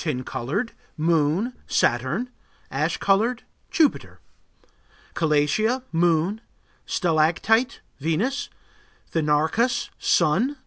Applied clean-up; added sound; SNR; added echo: none; none; none; none.